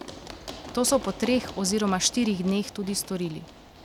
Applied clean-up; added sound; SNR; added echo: none; Run; 14 dB; none.